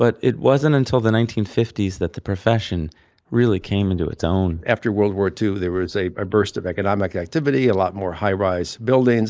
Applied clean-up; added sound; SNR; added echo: neural mask model Resemble Enhance denoiser.